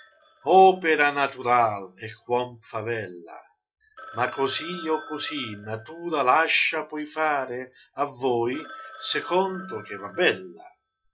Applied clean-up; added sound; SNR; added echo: classical method log-MMSE.